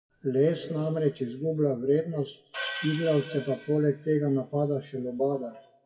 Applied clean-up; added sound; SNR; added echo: classical method WPE with log-MMSE.